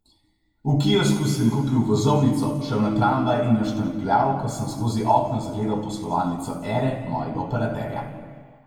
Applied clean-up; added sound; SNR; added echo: none; none; none; reverberation time 1.5 s.